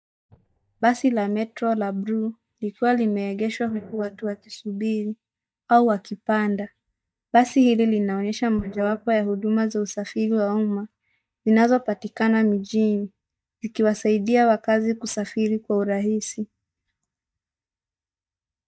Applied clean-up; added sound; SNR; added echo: neural mask model DeepFilterNet 3.